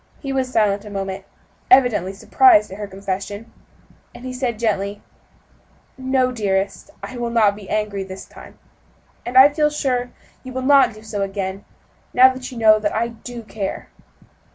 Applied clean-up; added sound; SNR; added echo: none; none; none; none.